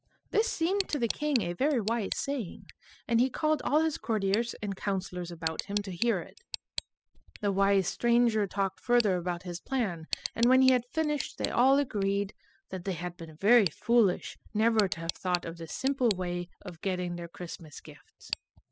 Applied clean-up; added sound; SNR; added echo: classical method spectral subtraction.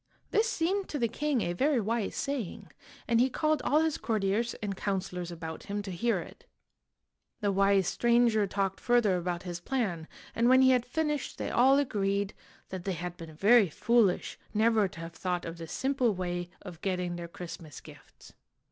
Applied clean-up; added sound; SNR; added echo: none; none; none; none.